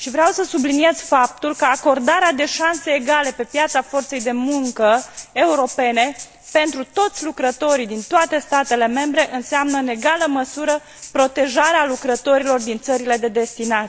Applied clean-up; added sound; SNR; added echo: none; Rattle (instrument); 18 dB; none.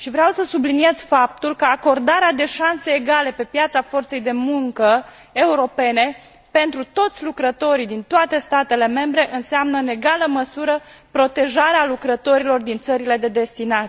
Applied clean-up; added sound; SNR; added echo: none; none; none; none.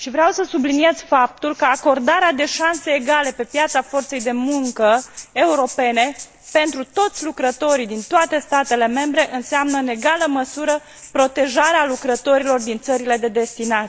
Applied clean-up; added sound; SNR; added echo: neural mask model Resemble Enhance denoiser.